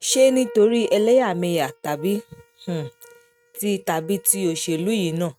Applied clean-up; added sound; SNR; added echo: neural mask model RNNoise.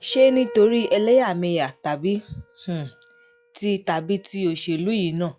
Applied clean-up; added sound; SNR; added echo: classical method log-MMSE.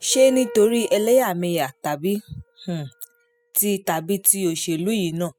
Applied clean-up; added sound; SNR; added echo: classical method spectral subtraction.